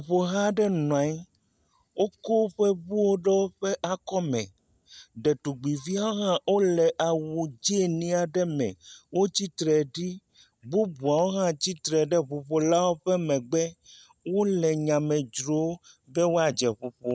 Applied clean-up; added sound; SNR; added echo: none; none; none; none.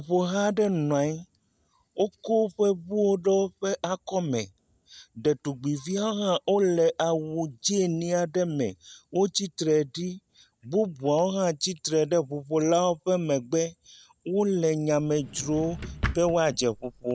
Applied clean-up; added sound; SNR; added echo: none; Drawer open or close; 10 dB; none.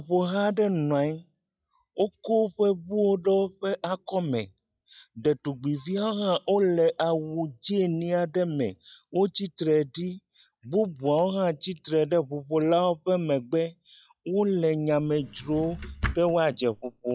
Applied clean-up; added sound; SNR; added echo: classical method log-MMSE.